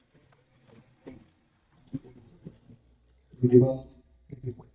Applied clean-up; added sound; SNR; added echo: neural mask model DeepFilterNet 3.